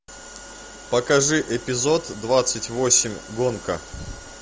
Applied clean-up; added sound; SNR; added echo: none; none; none; none.